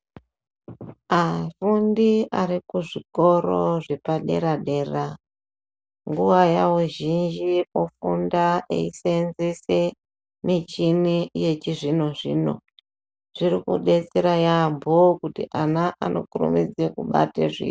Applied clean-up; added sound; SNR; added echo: none; none; none; none.